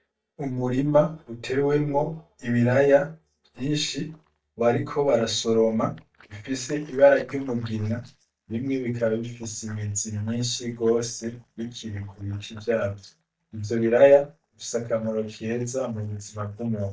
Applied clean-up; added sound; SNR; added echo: neural mask model DeepFilterNet 3.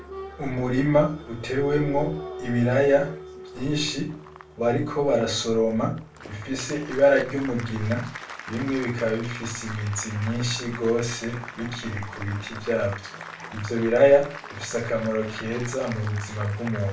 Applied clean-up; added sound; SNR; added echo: none; Applause; 14 dB; reverberation time 0.3 s.